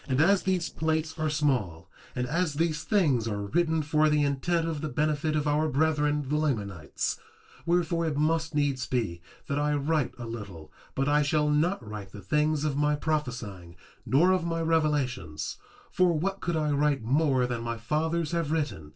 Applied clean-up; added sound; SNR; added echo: neural separator model SepFormer DNS4.